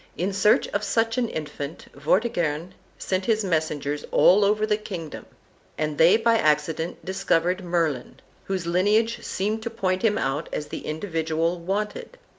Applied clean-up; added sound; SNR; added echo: none; none; none; none.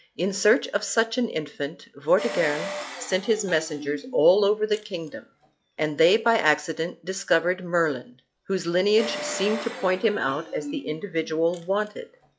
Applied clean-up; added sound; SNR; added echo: classical method log-MMSE.